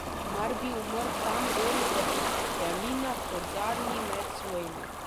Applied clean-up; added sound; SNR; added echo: none; Ocean; -4 dB; none.